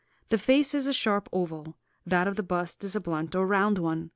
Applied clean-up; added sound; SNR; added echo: none; none; none; none.